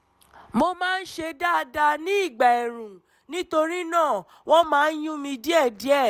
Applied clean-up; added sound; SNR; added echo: none; none; none; none.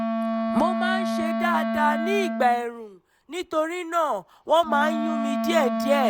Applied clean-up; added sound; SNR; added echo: none; Wind instrument, woodwind instrument; 2 dB; none.